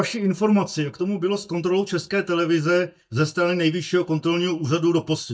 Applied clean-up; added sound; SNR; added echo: neural mask model DeepFilterNet 3.